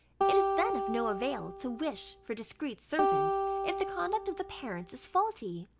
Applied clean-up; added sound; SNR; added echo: none; Acoustic guitar; -1 dB; none.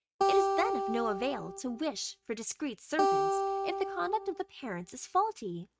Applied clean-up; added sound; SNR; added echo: neural mask model RNNoise.